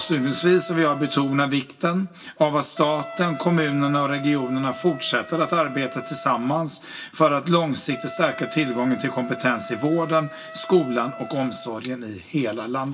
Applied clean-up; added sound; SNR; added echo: none; Wind instrument, woodwind instrument; 15 dB; reverberation time 0.2 s.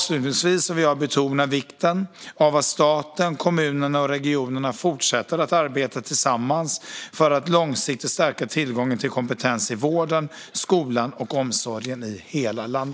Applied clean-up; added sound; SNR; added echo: none; none; none; none.